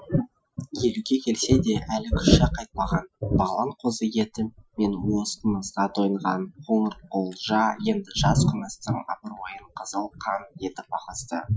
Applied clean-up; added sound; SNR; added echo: classical method Wiener filter.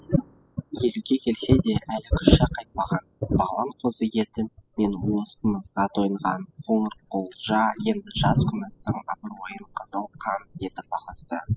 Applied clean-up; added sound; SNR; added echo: classical method spectral subtraction.